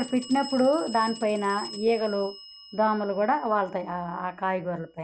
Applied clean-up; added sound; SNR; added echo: none; Telephone; 17 dB; none.